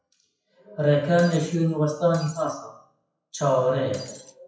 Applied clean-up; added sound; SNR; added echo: classical method WPE with log-MMSE.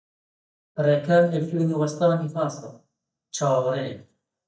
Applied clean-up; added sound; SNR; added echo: neural mask model DeepFilterNet 3.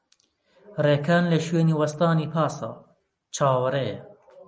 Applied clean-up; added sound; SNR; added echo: none; none; none; none.